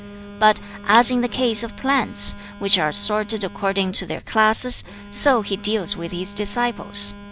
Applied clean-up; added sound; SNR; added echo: none; Telephone; 19 dB; none.